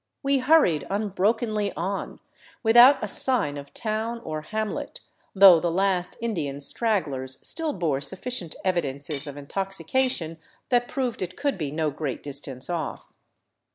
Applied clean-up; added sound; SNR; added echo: none; Cutlery, silverware / Dishes, pots, and pans; 17 dB; none.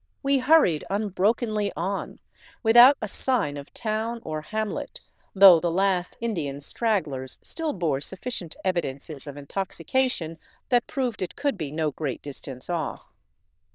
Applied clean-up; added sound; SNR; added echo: neural diffusion model UNIVERSE++.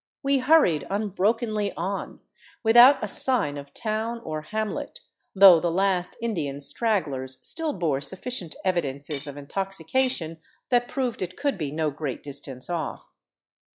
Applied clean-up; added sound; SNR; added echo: classical method log-MMSE.